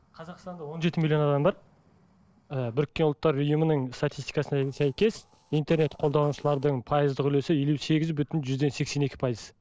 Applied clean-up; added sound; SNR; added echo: neural separator model SepFormer DNS4.